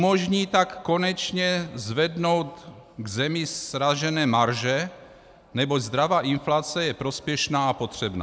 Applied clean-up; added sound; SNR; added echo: none; none; none; none.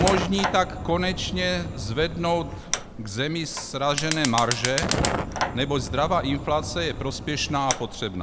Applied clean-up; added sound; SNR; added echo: none; Fire; 4 dB; none.